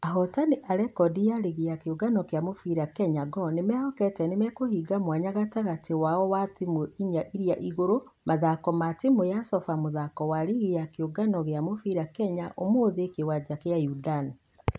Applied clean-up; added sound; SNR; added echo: none; none; none; none.